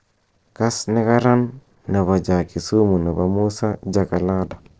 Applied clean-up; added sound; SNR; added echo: neural separator model SepFormer DNS4.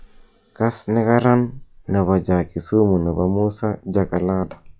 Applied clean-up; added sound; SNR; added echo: classical method log-MMSE.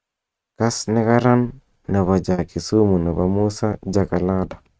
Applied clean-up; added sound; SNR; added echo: neural mask model RNNoise.